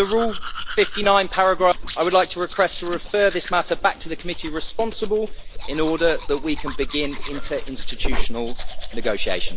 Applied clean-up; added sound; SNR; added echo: none; Domestic sounds, home sounds; 1 dB; none.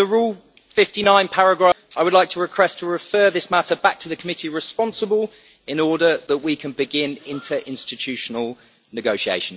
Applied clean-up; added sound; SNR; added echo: none; none; none; none.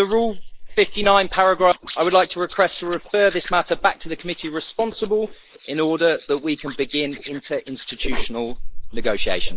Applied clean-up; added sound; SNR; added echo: neural mask model Resemble Enhance denoiser.